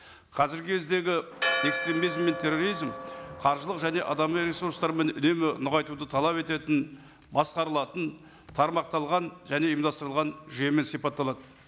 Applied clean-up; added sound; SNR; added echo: none; Church bell; 6 dB; none.